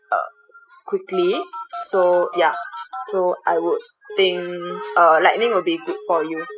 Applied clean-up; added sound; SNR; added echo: classical method spectral subtraction.